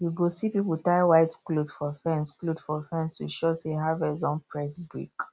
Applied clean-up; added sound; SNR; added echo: none; none; none; none.